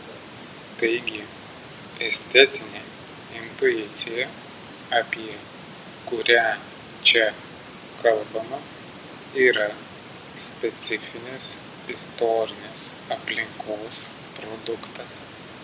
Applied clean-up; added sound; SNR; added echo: none; none; none; none.